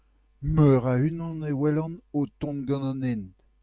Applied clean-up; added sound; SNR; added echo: none; none; none; none.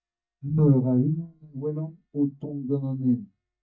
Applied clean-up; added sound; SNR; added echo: neural mask model DeepFilterNet 3.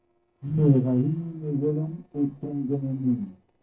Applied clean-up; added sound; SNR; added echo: neural separator model SepFormer DNS4.